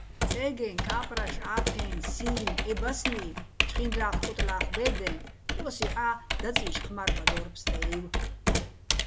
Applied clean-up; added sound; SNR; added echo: none; Computer keyboard; -5 dB; none.